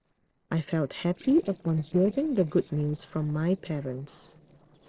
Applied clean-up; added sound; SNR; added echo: neural separator model SepFormer DNS4.